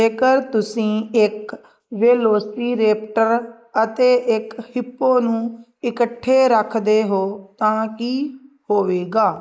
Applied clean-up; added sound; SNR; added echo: neural mask model Resemble Enhance denoiser.